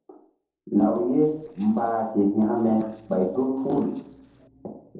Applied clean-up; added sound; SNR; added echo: neural separator model SepFormer DNS4.